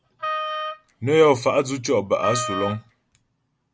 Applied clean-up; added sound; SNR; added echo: none; Wind instrument, woodwind instrument; 7 dB; none.